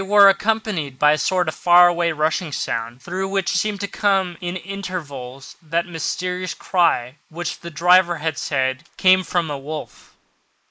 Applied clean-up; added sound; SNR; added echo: neural mask model Resemble Enhance denoiser.